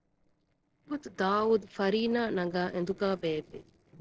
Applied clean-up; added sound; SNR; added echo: neural separator model SepFormer DNS4.